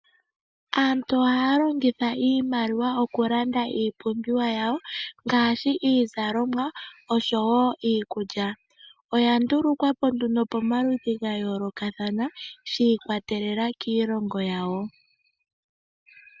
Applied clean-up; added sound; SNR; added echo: none; none; none; none.